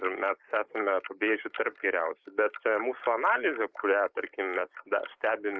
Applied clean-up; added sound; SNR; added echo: neural mask model Resemble Enhance denoiser.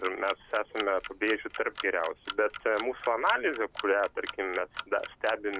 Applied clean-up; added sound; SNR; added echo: none; Clock; 6 dB; none.